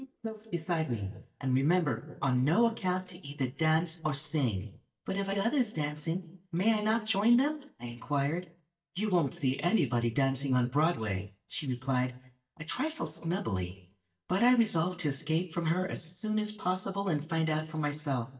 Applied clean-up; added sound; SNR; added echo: neural mask model DeepFilterNet 3.